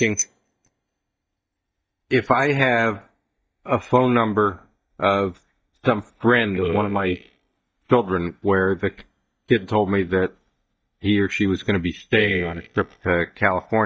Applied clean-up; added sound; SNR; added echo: neural mask model DeepFilterNet 3.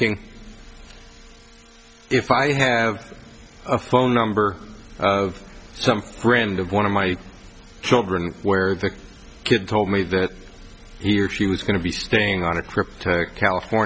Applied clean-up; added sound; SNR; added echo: none; none; none; none.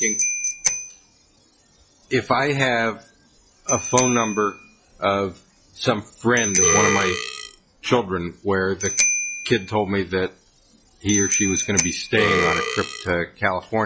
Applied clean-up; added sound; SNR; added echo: classical method log-MMSE.